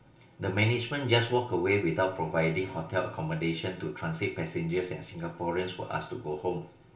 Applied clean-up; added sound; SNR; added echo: none; none; none; reverberation time 0.2 s.